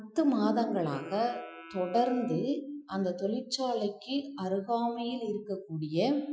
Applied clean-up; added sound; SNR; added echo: classical method Wiener filter.